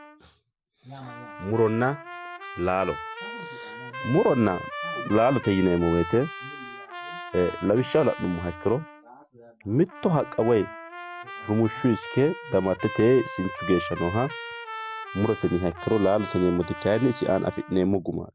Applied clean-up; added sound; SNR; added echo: none; Trumpet; 12 dB; none.